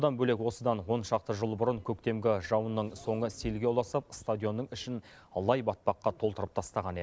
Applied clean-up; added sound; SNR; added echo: none; none; none; none.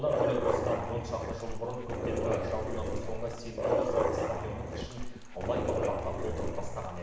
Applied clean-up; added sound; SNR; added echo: none; Dog; -4 dB; reverberation time 0.9 s.